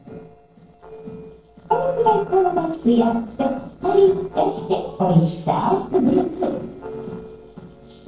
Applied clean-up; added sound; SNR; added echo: neural separator model SepFormer DNS4.